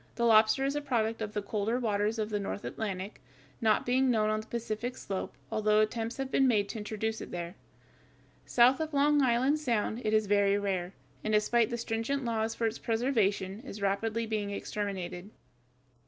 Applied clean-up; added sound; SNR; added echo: none; none; none; none.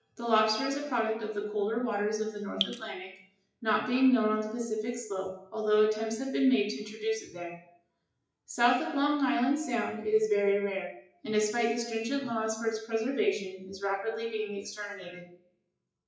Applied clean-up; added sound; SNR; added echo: classical method WPE with log-MMSE.